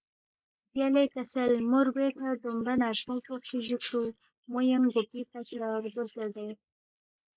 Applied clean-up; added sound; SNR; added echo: neural mask model Resemble Enhance denoiser.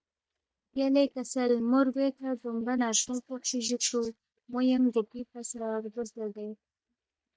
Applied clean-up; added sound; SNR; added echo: neural mask model DeepFilterNet 3.